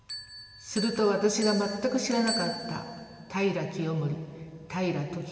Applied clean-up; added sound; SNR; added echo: none; Bell; 12 dB; reverberation time 2.6 s.